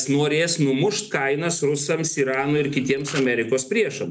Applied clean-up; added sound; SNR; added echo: none; Camera; 17 dB; none.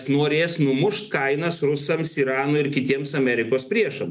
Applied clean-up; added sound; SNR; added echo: none; none; none; none.